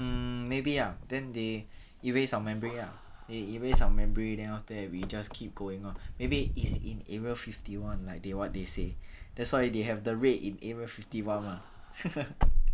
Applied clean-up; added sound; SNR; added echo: none; Wind / Car; -3 dB; none.